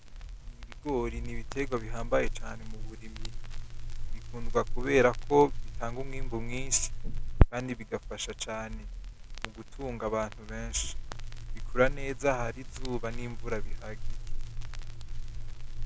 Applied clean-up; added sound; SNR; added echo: none; Crackle; -2 dB; none.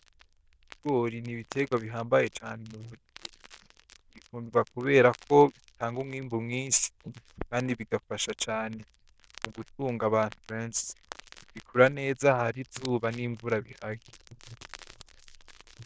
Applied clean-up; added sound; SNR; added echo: neural diffusion model UNIVERSE++.